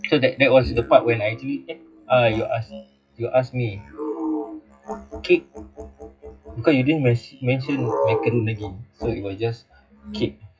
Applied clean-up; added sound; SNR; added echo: classical method WPE with log-MMSE.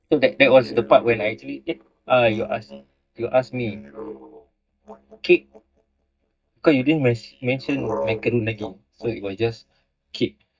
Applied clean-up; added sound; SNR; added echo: neural mask model DeepFilterNet 3.